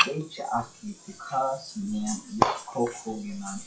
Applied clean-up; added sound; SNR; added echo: classical method WPE with log-MMSE.